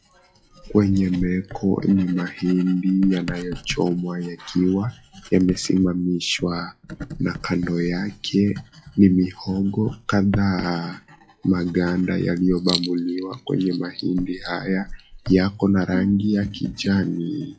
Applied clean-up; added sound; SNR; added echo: classical method log-MMSE.